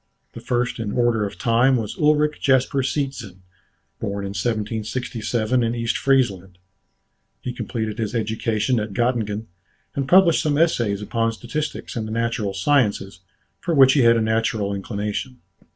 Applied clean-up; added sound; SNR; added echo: none; none; none; none.